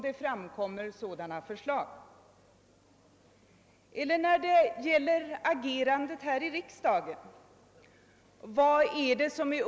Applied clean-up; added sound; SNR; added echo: none; none; none; none.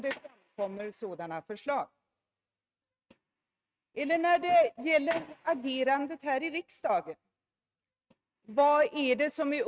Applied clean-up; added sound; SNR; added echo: neural mask model RNNoise.